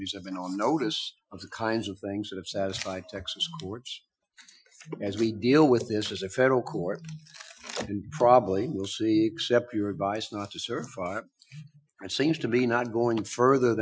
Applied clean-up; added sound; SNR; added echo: classical method Wiener filter.